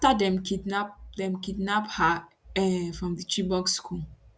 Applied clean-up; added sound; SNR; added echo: none; none; none; none.